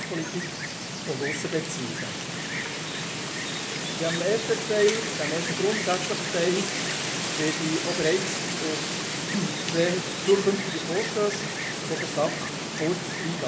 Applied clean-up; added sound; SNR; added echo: none; Wind; 1 dB; reverberation time 0.3 s.